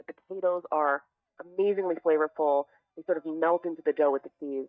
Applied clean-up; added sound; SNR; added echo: neural mask model DeepFilterNet 3.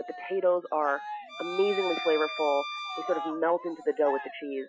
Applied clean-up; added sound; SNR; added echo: classical method Wiener filter.